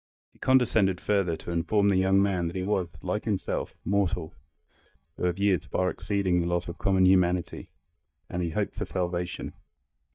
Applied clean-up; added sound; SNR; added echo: neural mask model DeepFilterNet 3.